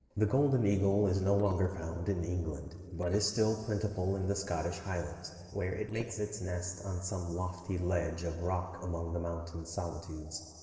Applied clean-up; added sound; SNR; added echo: neural separator model SepFormer DNS4.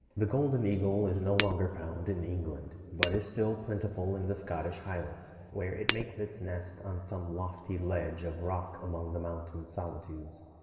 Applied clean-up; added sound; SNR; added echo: none; Shatter; 3 dB; reverberation time 2.5 s.